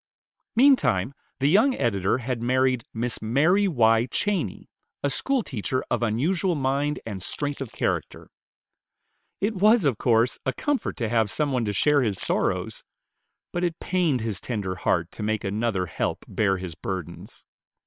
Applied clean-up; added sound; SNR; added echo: neural separator model SepFormer WHAM!.